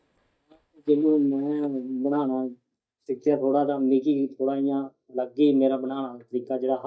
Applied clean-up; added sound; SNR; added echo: neural mask model DeepFilterNet 3.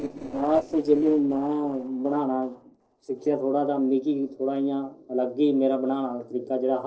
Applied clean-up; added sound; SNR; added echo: neural separator model SepFormer DNS4.